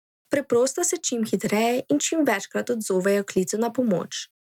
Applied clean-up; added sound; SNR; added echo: none; none; none; none.